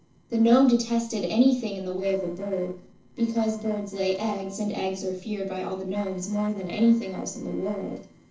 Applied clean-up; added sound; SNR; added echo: neural separator model SepFormer DNS4.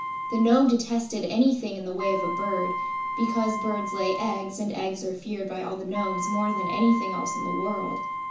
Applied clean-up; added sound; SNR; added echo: none; Wind instrument, woodwind instrument; 6 dB; reverberation time 0.6 s.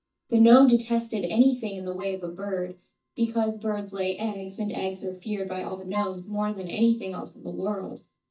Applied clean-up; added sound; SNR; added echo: neural mask model DeepFilterNet 3.